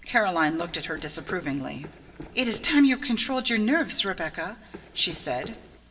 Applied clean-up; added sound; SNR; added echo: none; Run; 17 dB; reverberation time 0.6 s.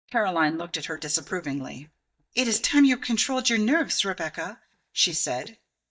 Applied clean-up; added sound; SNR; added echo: neural mask model DeepFilterNet 3.